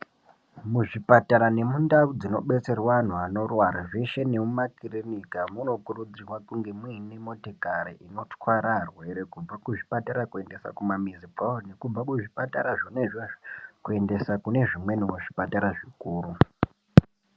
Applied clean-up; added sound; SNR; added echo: none; none; none; none.